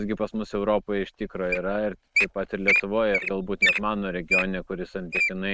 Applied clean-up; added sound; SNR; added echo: neural mask model RNNoise.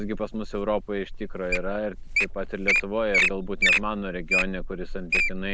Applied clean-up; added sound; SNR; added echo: none; Wild animals; -3 dB; none.